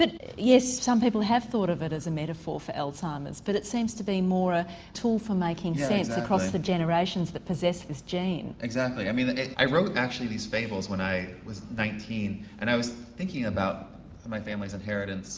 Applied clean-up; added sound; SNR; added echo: none; none; none; none.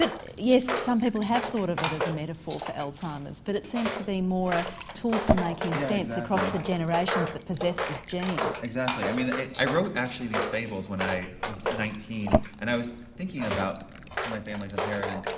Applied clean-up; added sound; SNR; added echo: none; Fill (with liquid) / Glass + Walk, footsteps; 3 dB; none.